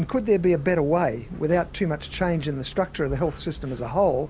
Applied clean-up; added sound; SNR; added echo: none; Breathing; 16 dB; none.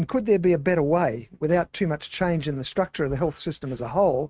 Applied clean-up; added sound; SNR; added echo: neural mask model RNNoise.